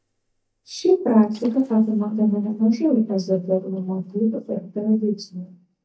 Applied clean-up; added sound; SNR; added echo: neural mask model DeepFilterNet 3.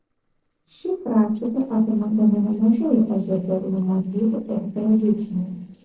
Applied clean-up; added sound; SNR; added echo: neural separator model SepFormer DNS4.